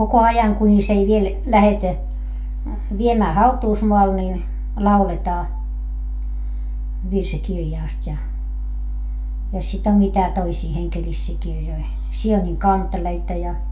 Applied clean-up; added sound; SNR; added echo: none; none; none; reverberation time 0.2 s.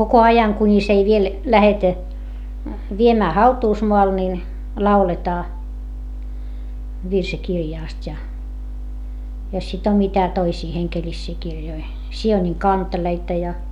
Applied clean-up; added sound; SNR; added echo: none; none; none; none.